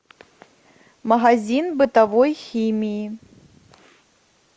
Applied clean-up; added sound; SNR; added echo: none; none; none; none.